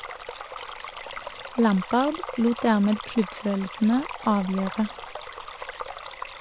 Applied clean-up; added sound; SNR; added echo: none; Stream; 11 dB; none.